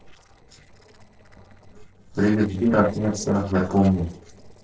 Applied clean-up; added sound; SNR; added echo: neural separator model SepFormer DNS4.